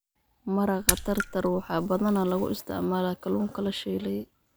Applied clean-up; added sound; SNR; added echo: none; Raindrop / Splash, splatter; 5 dB; none.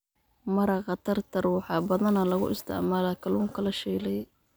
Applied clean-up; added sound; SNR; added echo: none; none; none; none.